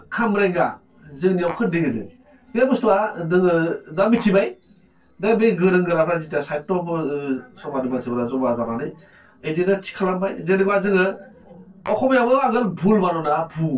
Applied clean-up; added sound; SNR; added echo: neural separator model SepFormer DNS4.